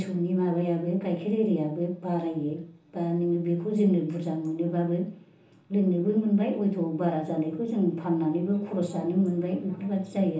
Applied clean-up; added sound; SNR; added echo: none; none; none; reverberation time 1.2 s.